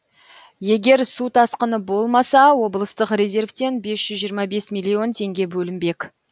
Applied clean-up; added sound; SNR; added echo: none; none; none; none.